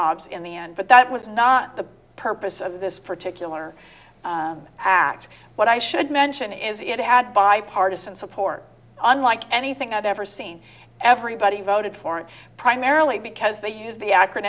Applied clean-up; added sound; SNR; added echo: none; none; none; none.